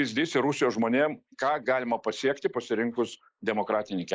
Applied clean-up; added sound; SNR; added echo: neural mask model Resemble Enhance denoiser.